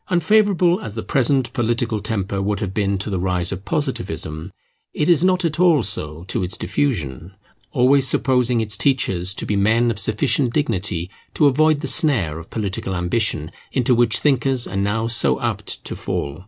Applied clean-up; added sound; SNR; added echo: none; none; none; none.